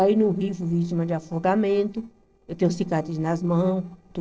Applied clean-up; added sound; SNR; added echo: neural separator model SepFormer DNS4.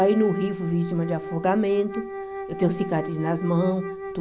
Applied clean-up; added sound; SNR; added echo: none; Wind instrument, woodwind instrument; 9 dB; none.